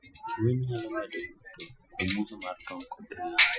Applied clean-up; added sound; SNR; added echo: classical method Wiener filter.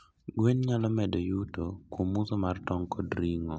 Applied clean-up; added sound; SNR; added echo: none; none; none; none.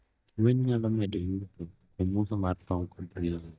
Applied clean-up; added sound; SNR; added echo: neural mask model DeepFilterNet 3.